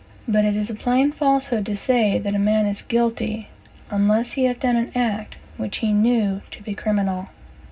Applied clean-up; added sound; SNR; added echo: none; none; none; reverberation time 0.4 s.